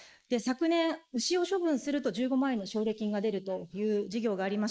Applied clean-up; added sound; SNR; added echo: neural mask model Resemble Enhance denoiser.